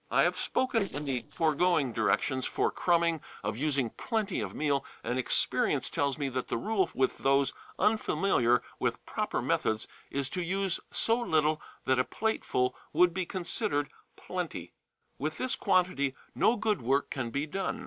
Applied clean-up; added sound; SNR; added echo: neural separator model SepFormer DNS4.